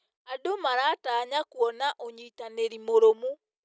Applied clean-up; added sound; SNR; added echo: none; none; none; none.